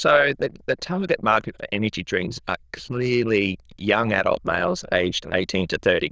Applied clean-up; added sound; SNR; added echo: neural diffusion model UNIVERSE++.